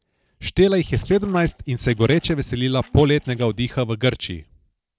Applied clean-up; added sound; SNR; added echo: neural separator model SepFormer DNS4.